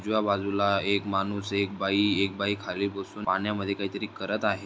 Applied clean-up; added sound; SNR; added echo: none; none; none; none.